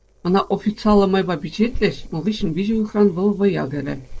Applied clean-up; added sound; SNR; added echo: neural separator model SepFormer DNS4.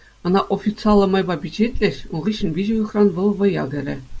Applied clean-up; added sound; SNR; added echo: none; none; none; none.